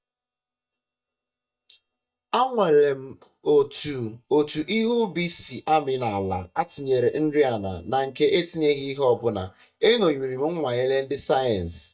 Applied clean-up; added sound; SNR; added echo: neural mask model DeepFilterNet 3.